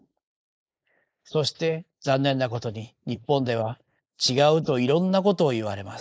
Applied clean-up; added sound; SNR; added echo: neural mask model Resemble Enhance denoiser.